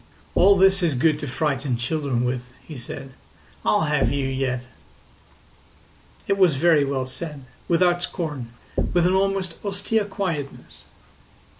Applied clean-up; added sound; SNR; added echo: none; Knock; 9 dB; none.